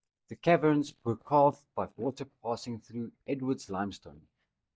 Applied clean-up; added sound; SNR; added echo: neural mask model DeepFilterNet 3.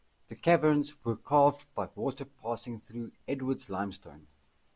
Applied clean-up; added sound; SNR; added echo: none; none; none; none.